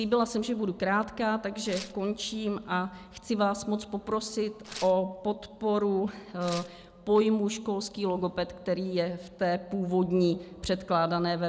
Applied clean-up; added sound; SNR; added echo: none; Tearing; 18 dB; none.